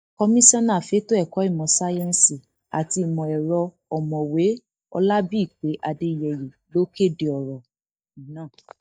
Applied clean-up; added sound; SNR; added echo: neural mask model DeepFilterNet 3.